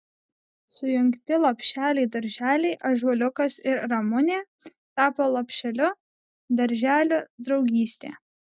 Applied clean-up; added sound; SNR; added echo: none; none; none; none.